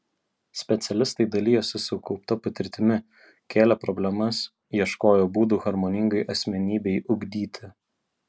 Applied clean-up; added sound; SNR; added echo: none; none; none; none.